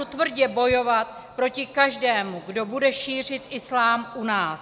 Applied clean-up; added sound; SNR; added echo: none; none; none; none.